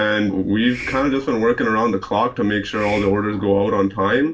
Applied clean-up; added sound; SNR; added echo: none; Hiss; 18 dB; reverberation time 0.2 s.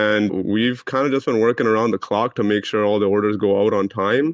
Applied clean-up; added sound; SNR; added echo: none; none; none; none.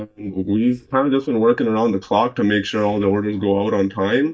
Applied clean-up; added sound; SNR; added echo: neural mask model DeepFilterNet 3.